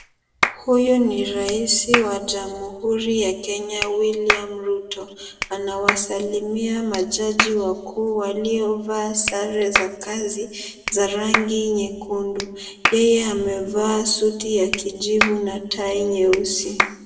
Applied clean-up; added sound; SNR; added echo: none; Clapping; 6 dB; reverberation time 1.0 s.